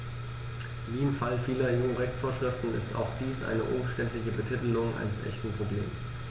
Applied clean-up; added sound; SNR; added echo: none; none; none; none.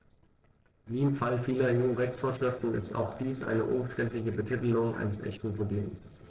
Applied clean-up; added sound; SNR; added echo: neural separator model SepFormer DNS4.